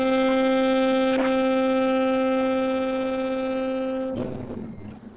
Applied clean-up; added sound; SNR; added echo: neural separator model SepFormer DNS4.